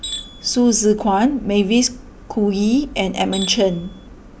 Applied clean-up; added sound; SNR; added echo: none; Tools; 13 dB; none.